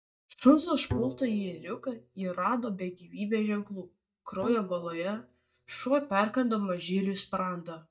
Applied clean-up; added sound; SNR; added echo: neural mask model DeepFilterNet 3.